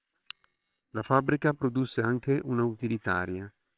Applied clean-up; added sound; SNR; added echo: neural separator model SepFormer WHAMR!.